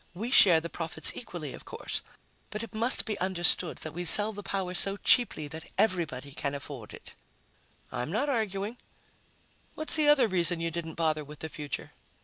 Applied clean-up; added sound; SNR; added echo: none; none; none; none.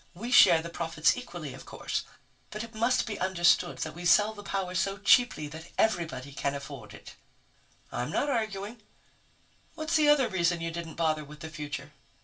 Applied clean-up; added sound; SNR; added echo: none; none; none; reverberation time 0.2 s.